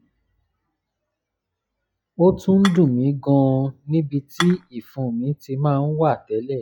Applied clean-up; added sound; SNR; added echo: classical method log-MMSE.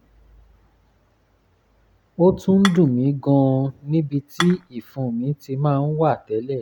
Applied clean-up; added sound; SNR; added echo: none; Dishes, pots, and pans / Chink, clink; 7 dB; none.